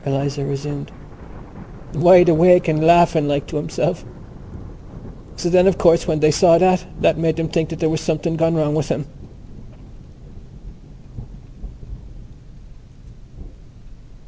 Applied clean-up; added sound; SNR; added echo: none; Thunder; 16 dB; none.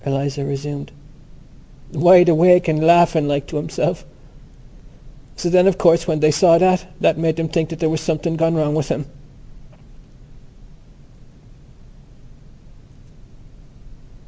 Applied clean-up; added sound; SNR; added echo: none; none; none; none.